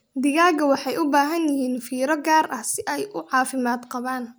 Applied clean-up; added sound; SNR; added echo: none; none; none; none.